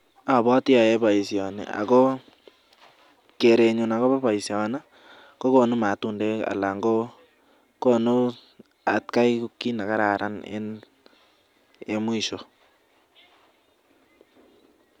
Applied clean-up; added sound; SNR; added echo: none; none; none; none.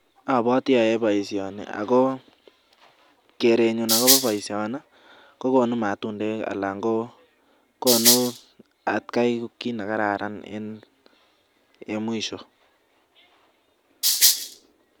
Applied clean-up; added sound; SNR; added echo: none; Rattle (instrument); -5 dB; none.